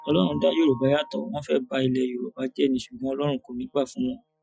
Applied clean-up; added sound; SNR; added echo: classical method Wiener filter.